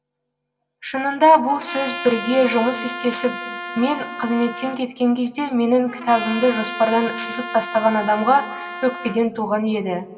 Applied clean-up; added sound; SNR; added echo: none; Trumpet; 10 dB; reverberation time 1.6 s.